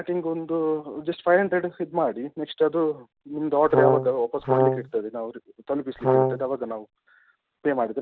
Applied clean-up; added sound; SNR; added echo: none; Brass instrument; -4 dB; none.